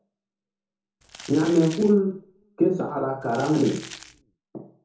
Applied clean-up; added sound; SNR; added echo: none; Crumpling, crinkling; 17 dB; reverberation time 0.5 s.